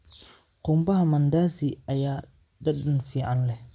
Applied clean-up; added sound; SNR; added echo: none; none; none; none.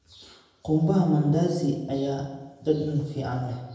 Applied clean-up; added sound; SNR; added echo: none; none; none; reverberation time 0.9 s.